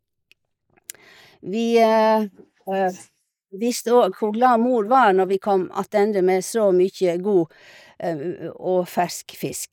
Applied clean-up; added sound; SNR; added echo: neural mask model Resemble Enhance denoiser.